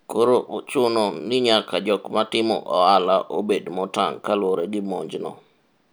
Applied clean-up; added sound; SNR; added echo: none; none; none; none.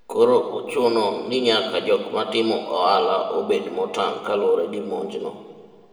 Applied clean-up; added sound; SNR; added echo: none; none; none; reverberation time 1.7 s.